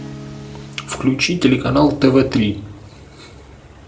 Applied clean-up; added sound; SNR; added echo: none; Acoustic guitar / Strum; 19 dB; none.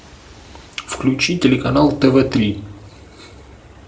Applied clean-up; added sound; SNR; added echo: none; none; none; none.